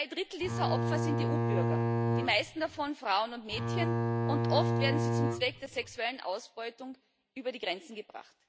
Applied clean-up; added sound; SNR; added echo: none; Bowed string instrument; -4 dB; none.